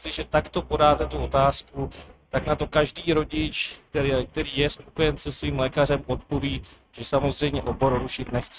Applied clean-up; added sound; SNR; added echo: neural mask model RNNoise.